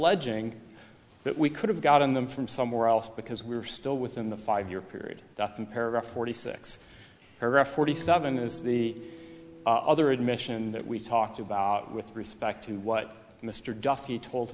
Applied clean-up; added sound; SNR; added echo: none; Electric guitar; 14 dB; none.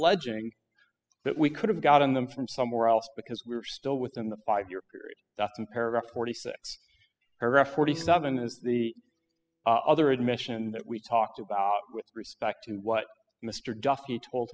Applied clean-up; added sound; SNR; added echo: classical method spectral subtraction.